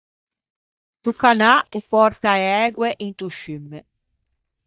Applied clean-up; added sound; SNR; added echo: neural mask model DeepFilterNet 3.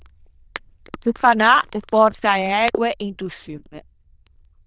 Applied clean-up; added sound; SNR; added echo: neural diffusion model UNIVERSE++.